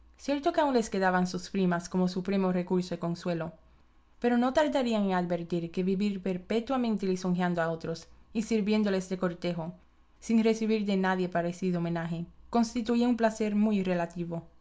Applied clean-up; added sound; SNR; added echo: none; none; none; none.